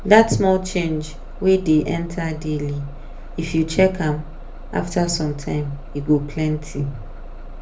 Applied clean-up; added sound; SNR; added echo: none; Bus; 11 dB; reverberation time 0.3 s.